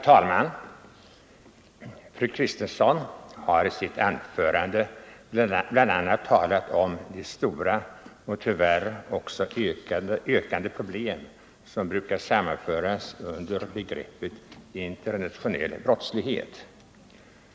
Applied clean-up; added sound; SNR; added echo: none; none; none; none.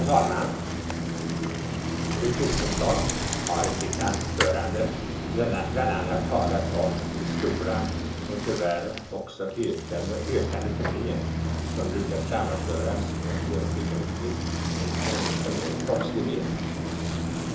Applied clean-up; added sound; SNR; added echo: none; Bicycle; -1 dB; reverberation time 0.6 s.